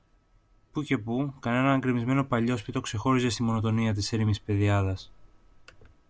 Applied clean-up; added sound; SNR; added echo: none; none; none; none.